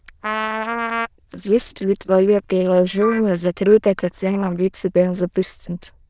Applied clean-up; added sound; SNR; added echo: neural diffusion model UNIVERSE++.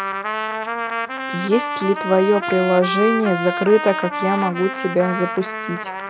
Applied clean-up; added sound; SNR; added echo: none; Trumpet; 5 dB; none.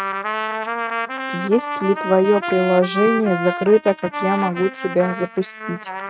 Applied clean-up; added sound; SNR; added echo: neural mask model RNNoise.